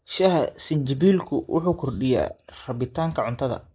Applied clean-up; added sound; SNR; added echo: neural mask model Resemble Enhance denoiser.